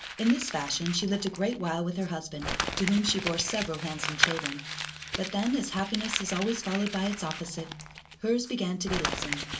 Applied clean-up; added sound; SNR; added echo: none; Crumpling, crinkling; 5 dB; reverberation time 0.2 s.